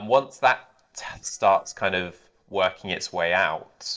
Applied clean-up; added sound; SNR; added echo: neural separator model SepFormer DNS4.